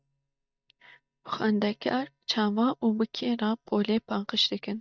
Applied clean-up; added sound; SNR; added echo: neural mask model DeepFilterNet 3.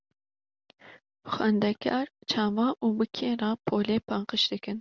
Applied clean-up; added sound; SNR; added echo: none; none; none; none.